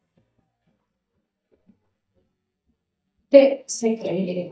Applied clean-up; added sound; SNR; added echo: neural mask model DeepFilterNet 3.